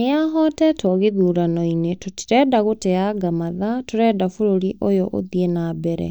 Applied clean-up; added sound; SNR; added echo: neural mask model DeepFilterNet 3.